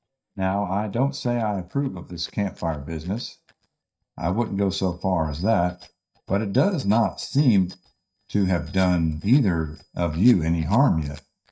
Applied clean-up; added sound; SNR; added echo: neural mask model DeepFilterNet 3.